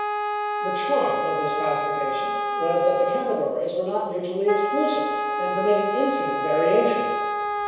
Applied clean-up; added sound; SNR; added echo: none; Wind instrument, woodwind instrument; 1 dB; reverberation time 1.2 s.